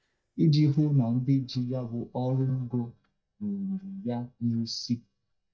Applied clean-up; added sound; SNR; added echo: neural mask model DeepFilterNet 3.